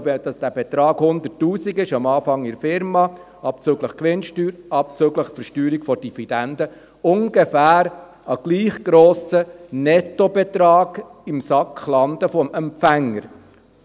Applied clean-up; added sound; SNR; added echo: none; none; none; none.